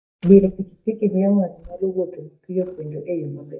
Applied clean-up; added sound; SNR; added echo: neural mask model DeepFilterNet 3.